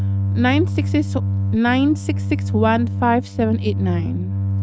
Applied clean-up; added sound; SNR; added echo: neural mask model RNNoise.